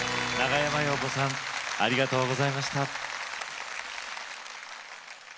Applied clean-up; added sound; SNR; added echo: none; none; none; none.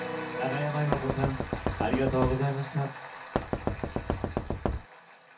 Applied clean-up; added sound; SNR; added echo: none; Knock; 0 dB; reverberation time 0.3 s.